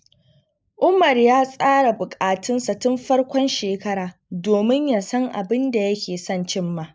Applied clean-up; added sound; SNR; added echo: neural mask model Resemble Enhance denoiser.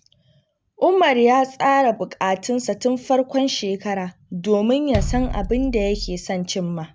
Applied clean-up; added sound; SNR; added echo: none; Bass drum; 7 dB; none.